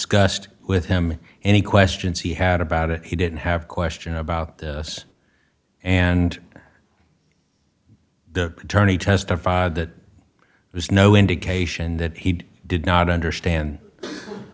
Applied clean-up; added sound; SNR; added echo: none; none; none; none.